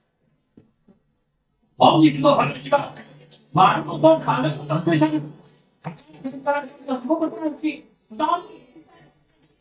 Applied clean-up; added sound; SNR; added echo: neural mask model DeepFilterNet 3.